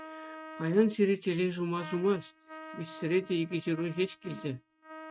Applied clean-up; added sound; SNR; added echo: neural mask model RNNoise.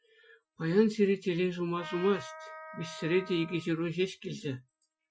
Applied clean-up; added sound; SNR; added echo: classical method Wiener filter.